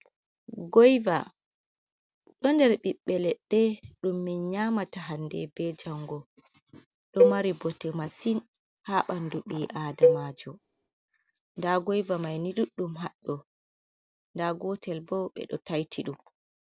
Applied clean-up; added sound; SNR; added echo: none; Cowbell; -2 dB; none.